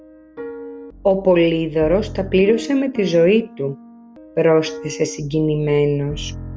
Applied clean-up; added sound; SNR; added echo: none; Piano; 15 dB; none.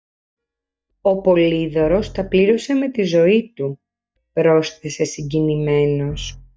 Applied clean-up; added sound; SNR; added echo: neural mask model DeepFilterNet 3.